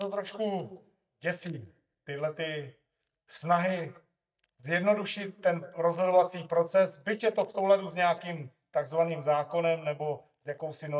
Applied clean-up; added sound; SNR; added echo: neural mask model DeepFilterNet 3.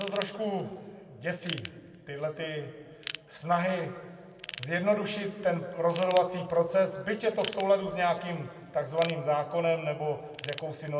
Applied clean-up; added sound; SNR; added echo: none; Ratchet, pawl / Tools; 12 dB; reverberation time 1.3 s.